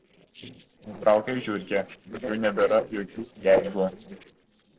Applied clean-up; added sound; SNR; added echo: neural separator model SepFormer DNS4.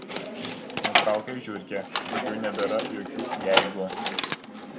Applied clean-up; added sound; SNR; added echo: none; Keys jangling; -4 dB; reverberation time 0.7 s.